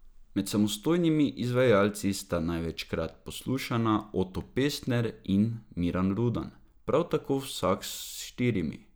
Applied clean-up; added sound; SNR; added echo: none; none; none; none.